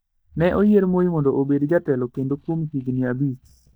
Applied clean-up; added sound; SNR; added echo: neural mask model DeepFilterNet 3.